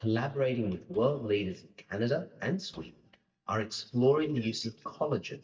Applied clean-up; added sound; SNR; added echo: neural mask model DeepFilterNet 3.